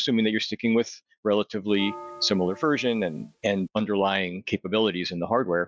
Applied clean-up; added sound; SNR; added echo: neural mask model RNNoise.